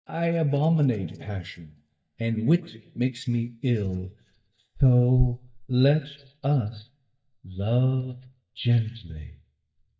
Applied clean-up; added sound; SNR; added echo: neural mask model DeepFilterNet 3.